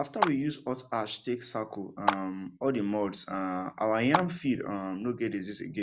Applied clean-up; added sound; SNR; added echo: none; Clapping; 5 dB; none.